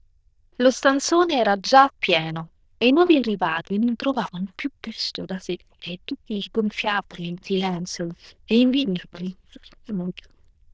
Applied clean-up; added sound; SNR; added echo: neural diffusion model UNIVERSE++.